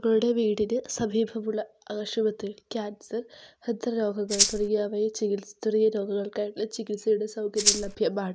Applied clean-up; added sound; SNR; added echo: none; Rattle (instrument); -3 dB; none.